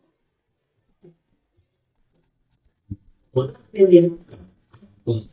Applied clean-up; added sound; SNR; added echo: neural mask model DeepFilterNet 3.